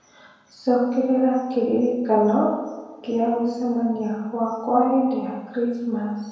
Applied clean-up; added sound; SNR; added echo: none; none; none; reverberation time 1.2 s.